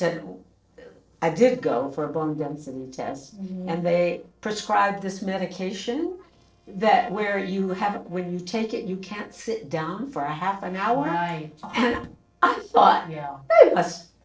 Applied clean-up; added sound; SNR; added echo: neural separator model SepFormer DNS4.